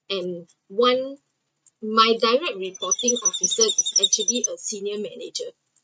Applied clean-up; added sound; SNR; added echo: neural mask model RNNoise.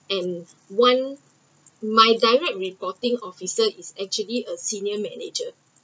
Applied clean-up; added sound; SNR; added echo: none; none; none; none.